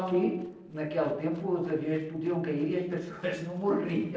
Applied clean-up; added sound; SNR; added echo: neural separator model SepFormer DNS4.